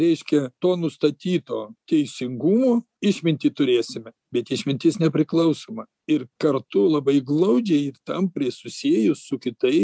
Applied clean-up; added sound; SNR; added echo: none; none; none; none.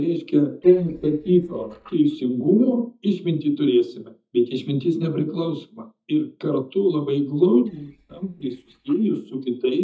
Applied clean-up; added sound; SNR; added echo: neural mask model DeepFilterNet 3.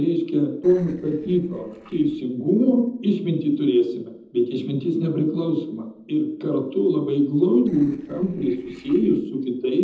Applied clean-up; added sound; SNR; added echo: neural separator model SepFormer DNS4.